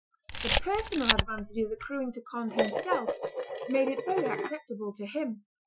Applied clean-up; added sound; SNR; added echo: classical method Wiener filter.